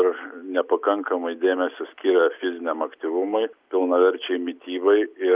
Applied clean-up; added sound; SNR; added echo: none; none; none; none.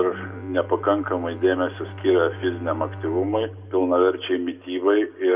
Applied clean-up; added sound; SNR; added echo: none; Bowed string instrument; 15 dB; reverberation time 0.7 s.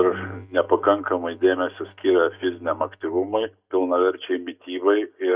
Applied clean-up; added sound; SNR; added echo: neural mask model DeepFilterNet 3.